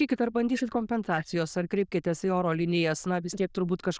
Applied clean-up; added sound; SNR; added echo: neural diffusion model UNIVERSE++.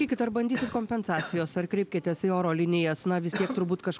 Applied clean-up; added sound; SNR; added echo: none; Cough; 14 dB; none.